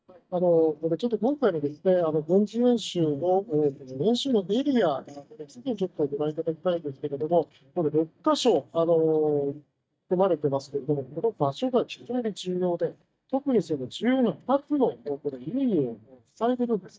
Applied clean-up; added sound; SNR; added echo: neural mask model DeepFilterNet 3.